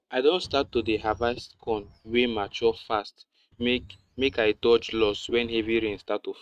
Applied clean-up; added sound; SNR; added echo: neural mask model RNNoise.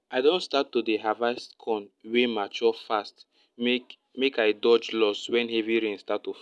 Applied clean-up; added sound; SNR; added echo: none; none; none; none.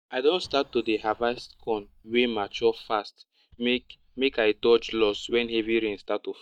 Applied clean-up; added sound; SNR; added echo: neural mask model DeepFilterNet 3.